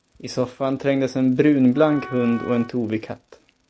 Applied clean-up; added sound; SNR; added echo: none; Wind instrument, woodwind instrument; 18 dB; none.